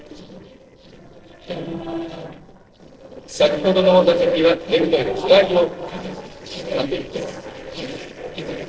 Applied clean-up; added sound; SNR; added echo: neural separator model SepFormer DNS4.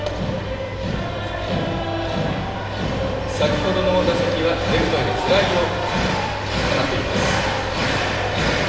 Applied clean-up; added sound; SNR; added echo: none; Engine; 11 dB; reverberation time 0.9 s.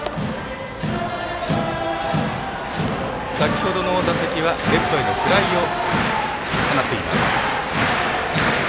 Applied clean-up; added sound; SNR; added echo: none; none; none; none.